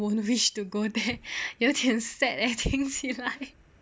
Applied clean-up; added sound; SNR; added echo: none; none; none; none.